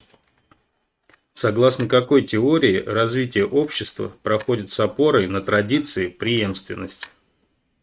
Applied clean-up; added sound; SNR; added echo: neural mask model RNNoise.